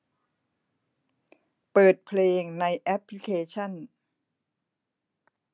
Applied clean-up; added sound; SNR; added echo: none; none; none; none.